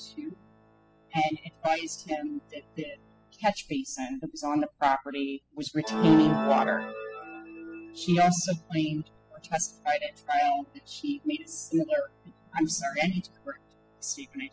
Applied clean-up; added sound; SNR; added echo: classical method spectral subtraction.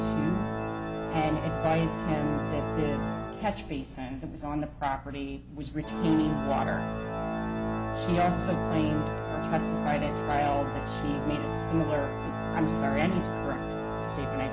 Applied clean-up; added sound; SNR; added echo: none; Organ; 1 dB; none.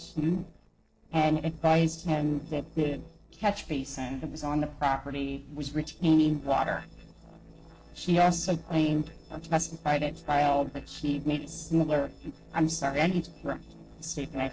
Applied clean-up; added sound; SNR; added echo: neural separator model SepFormer DNS4.